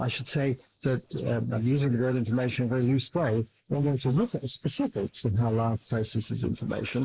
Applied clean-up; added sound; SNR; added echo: neural mask model Resemble Enhance denoiser.